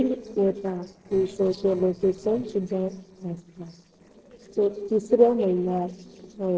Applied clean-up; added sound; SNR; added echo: neural separator model SepFormer DNS4.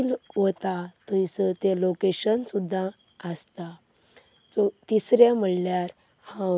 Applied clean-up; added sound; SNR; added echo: none; none; none; none.